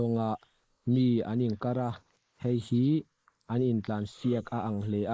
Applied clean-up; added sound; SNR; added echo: neural mask model Resemble Enhance denoiser.